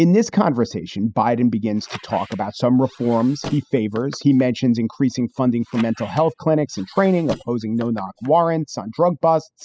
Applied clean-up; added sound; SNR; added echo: classical method spectral subtraction.